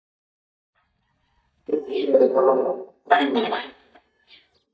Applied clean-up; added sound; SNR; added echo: neural mask model DeepFilterNet 3.